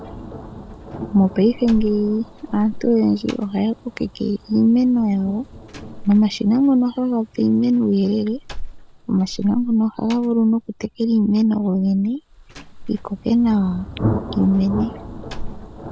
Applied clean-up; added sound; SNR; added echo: none; Thunder + Slam; 12 dB; none.